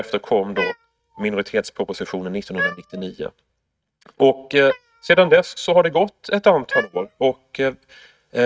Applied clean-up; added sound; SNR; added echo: neural mask model RNNoise.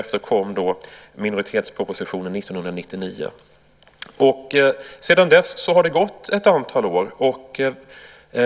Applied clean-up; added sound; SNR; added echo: none; none; none; none.